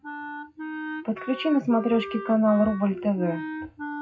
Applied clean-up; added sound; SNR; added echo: classical method WPE with log-MMSE.